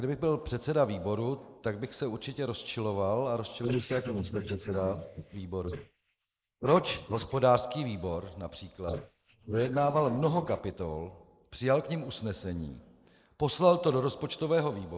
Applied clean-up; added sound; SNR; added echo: neural mask model Resemble Enhance denoiser.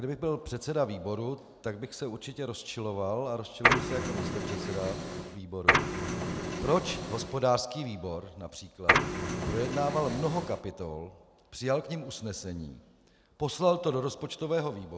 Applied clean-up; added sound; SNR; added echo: none; Printer; -3 dB; none.